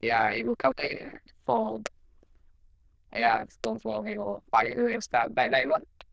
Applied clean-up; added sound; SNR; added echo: neural diffusion model UNIVERSE++.